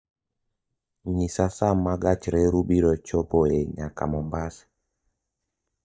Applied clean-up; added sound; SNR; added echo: neural mask model DeepFilterNet 3.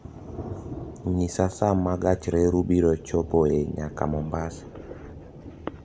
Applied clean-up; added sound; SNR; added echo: none; Thunder; 14 dB; none.